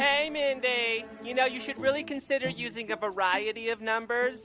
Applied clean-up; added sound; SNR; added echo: none; none; none; none.